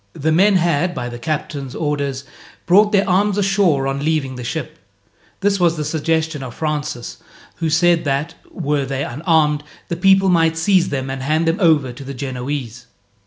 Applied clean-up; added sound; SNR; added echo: none; none; none; none.